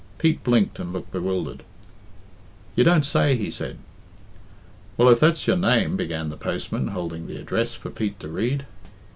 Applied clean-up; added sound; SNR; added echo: none; none; none; none.